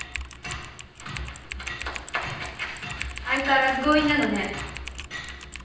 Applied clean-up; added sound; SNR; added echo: none; Typing; 11 dB; reverberation time 0.9 s.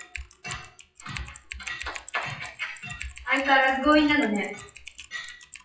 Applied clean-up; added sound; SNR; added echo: classical method WPE with log-MMSE.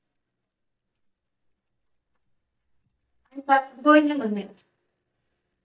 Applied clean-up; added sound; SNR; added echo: neural mask model DeepFilterNet 3.